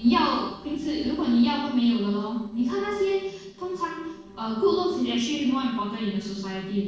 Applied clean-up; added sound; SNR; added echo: neural separator model SepFormer DNS4.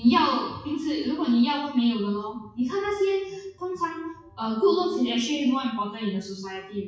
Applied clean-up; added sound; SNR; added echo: classical method WPE with log-MMSE.